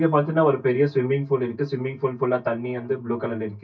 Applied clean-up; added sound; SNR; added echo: neural mask model DeepFilterNet 3.